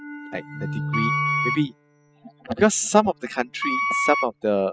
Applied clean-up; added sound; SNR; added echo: classical method spectral subtraction.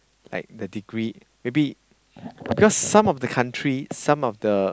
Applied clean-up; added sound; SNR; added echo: none; none; none; none.